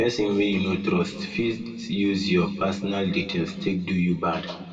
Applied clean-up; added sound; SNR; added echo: none; none; none; reverberation time 1.9 s.